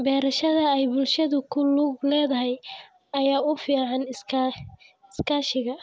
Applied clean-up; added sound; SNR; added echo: none; none; none; none.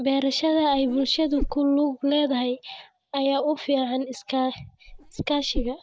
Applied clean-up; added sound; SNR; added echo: neural mask model DeepFilterNet 3.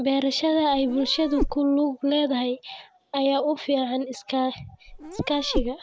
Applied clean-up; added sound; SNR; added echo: none; Meow; 6 dB; none.